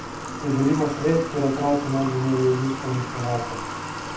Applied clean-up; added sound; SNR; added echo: none; Water tap, faucet / Water; 8 dB; reverberation time 0.6 s.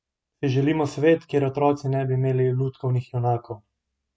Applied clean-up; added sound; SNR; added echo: none; none; none; none.